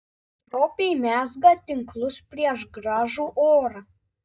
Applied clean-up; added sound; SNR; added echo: neural mask model DeepFilterNet 3.